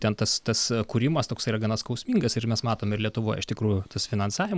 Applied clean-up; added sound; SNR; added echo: none; none; none; none.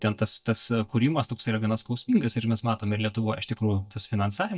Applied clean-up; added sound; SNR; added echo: neural mask model DeepFilterNet 3.